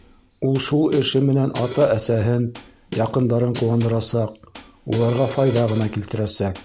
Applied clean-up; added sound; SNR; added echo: none; Snare drum; 14 dB; none.